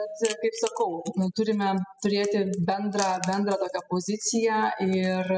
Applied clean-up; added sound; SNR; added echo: classical method spectral subtraction.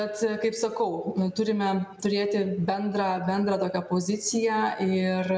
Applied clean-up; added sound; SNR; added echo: none; none; none; none.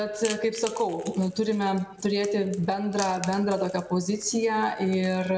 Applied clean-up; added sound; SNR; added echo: none; Crack / Crackle; 18 dB; none.